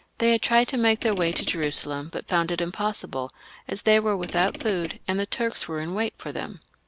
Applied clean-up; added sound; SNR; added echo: none; Mechanisms / Car; 11 dB; none.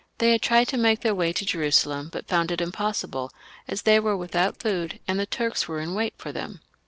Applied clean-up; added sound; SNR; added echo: neural separator model SepFormer DNS4.